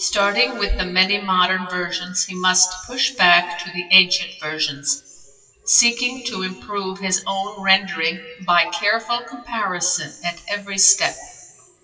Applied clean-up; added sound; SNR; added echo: classical method WPE with log-MMSE.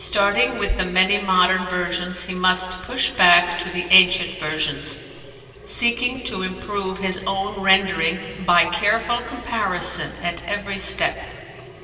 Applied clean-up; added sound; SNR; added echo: none; Sink (filling or washing) / Water tap, faucet; 17 dB; reverberation time 2.3 s.